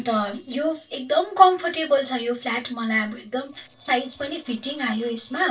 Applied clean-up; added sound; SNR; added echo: neural separator model SepFormer DNS4.